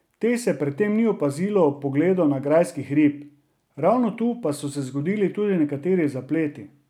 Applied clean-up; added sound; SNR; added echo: none; none; none; none.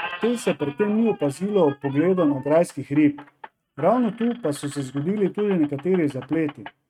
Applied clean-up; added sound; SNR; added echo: neural mask model RNNoise.